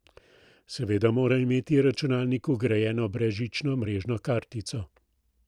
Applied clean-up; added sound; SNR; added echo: none; none; none; none.